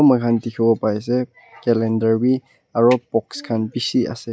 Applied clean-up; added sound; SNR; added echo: none; none; none; none.